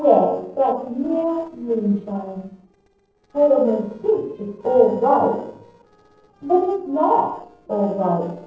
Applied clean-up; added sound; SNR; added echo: neural separator model SepFormer DNS4.